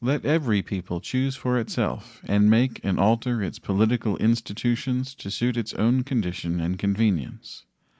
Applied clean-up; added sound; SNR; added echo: none; none; none; none.